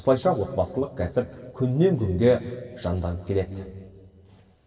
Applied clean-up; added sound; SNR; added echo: none; none; none; reverberation time 2.1 s.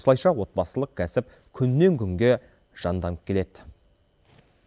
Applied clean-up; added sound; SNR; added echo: none; none; none; none.